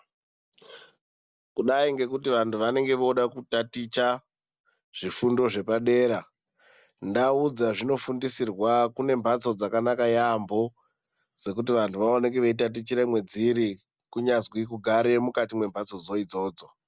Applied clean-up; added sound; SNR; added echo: none; none; none; none.